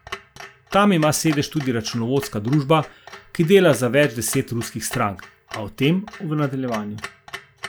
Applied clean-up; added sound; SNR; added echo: none; Clock; 18 dB; none.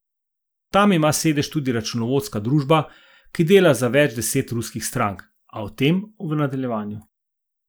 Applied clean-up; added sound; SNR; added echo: none; none; none; none.